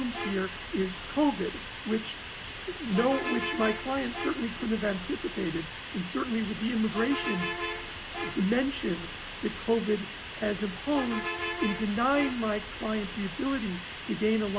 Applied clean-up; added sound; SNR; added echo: none; Bus; 7 dB; none.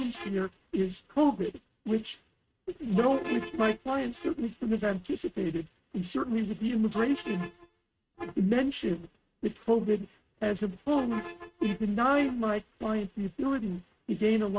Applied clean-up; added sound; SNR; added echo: neural mask model RNNoise.